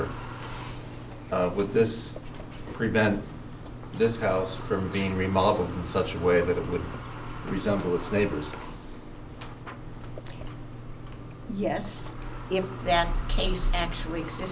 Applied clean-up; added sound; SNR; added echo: none; Water tap, faucet / Water; 14 dB; none.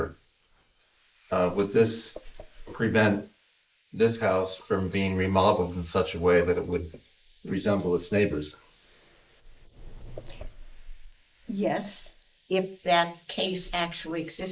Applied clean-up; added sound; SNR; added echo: neural mask model Resemble Enhance denoiser.